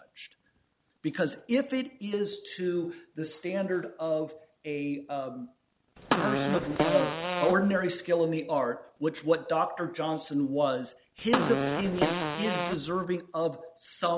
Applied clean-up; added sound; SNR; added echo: none; Fart; -1 dB; none.